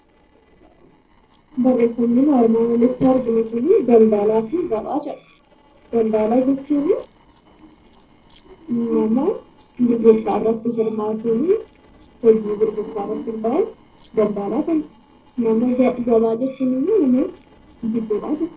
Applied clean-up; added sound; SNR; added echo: neural separator model SepFormer DNS4.